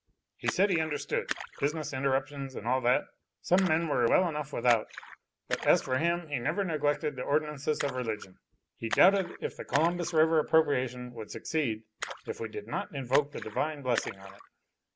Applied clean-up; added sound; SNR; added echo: none; Splash, splatter; 14 dB; none.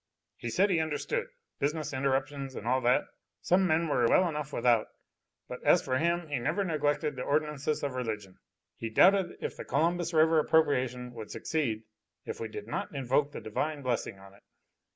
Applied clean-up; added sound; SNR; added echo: none; none; none; none.